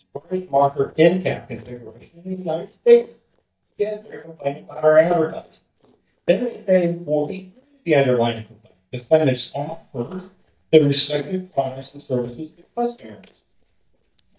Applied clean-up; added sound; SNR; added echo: neural mask model DeepFilterNet 3.